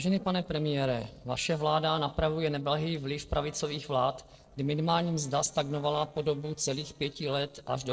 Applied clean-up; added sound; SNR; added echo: neural separator model SepFormer DNS4.